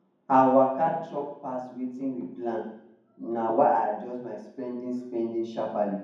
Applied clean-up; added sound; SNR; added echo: none; none; none; reverberation time 1.2 s.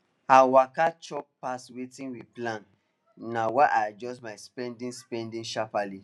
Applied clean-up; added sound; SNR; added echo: none; none; none; none.